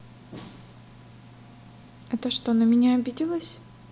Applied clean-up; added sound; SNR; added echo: none; none; none; none.